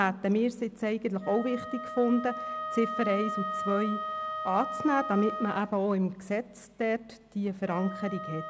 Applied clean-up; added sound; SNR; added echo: none; Wind instrument, woodwind instrument; 8 dB; none.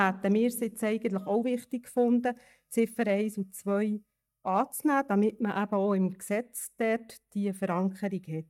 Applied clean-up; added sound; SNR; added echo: neural mask model DeepFilterNet 3.